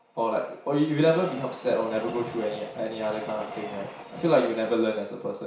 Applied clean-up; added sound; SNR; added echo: none; Train; 15 dB; reverberation time 0.6 s.